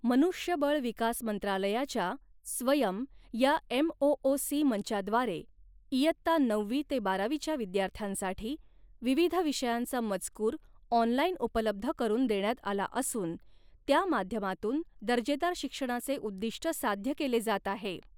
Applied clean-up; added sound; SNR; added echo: neural mask model Resemble Enhance denoiser.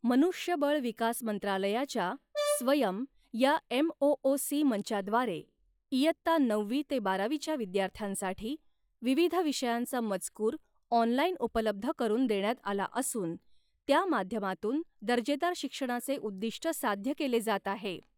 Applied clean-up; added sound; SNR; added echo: classical method log-MMSE.